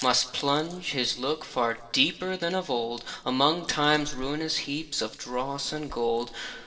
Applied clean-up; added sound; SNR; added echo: neural separator model SepFormer DNS4.